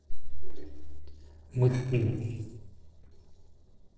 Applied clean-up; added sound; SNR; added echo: neural separator model SepFormer DNS4.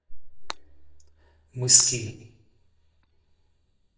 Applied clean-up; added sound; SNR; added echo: neural mask model DeepFilterNet 3.